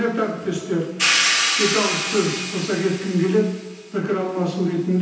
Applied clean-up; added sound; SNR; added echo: none; Hi-hat; 3 dB; reverberation time 0.9 s.